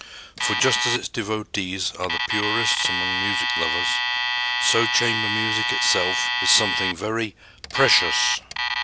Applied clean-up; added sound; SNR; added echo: none; Alarm; -1 dB; none.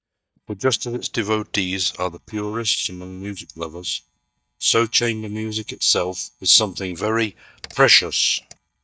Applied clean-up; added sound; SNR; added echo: neural mask model DeepFilterNet 3.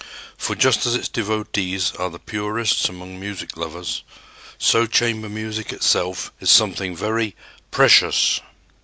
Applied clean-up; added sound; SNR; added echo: none; none; none; none.